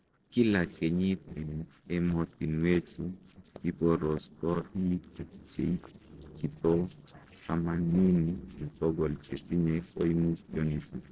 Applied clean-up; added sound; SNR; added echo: neural separator model SepFormer DNS4.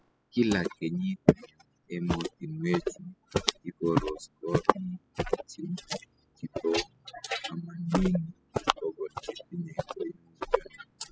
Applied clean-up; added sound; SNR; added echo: classical method spectral subtraction.